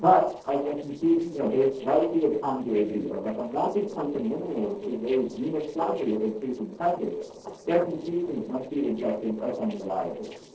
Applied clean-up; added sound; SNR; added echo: neural separator model SepFormer DNS4.